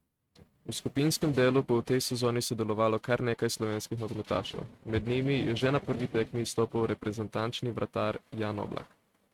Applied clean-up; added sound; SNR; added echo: neural mask model RNNoise.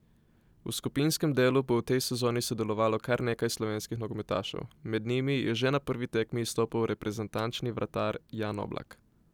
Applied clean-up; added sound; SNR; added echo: none; none; none; none.